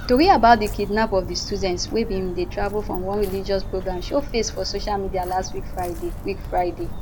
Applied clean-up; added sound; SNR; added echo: none; Walk, footsteps; 8 dB; none.